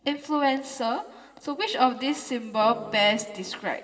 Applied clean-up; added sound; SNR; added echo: none; Keyboard (musical); 16 dB; reverberation time 2.4 s.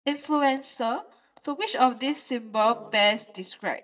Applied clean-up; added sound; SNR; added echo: neural mask model DeepFilterNet 3.